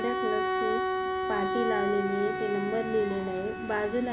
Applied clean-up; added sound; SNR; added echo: none; Bowed string instrument; 1 dB; none.